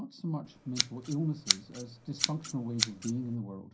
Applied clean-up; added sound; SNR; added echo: none; Scissors; -1 dB; reverberation time 0.3 s.